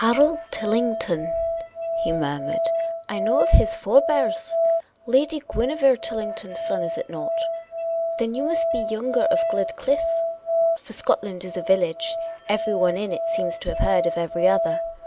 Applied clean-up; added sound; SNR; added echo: none; Musical instrument; 2 dB; none.